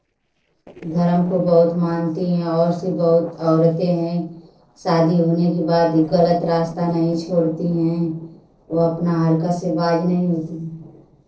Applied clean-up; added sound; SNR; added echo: neural separator model SepFormer DNS4.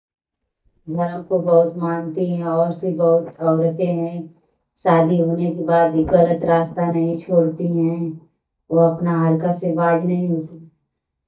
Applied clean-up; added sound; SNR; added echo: neural mask model DeepFilterNet 3.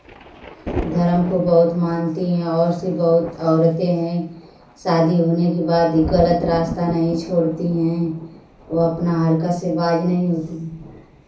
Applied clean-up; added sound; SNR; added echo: none; Thunder; 15 dB; reverberation time 0.6 s.